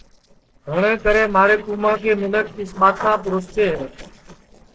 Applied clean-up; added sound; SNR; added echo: neural separator model SepFormer DNS4.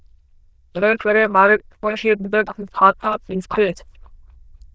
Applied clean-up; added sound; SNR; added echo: neural diffusion model UNIVERSE++.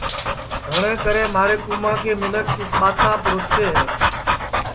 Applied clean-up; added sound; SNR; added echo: none; Dog; 0 dB; none.